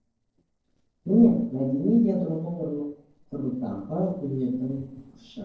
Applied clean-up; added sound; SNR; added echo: neural separator model SepFormer DNS4.